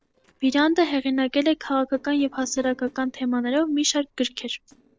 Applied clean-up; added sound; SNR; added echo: neural separator model SepFormer DNS4.